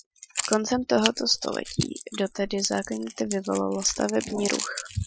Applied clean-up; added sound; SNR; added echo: classical method Wiener filter.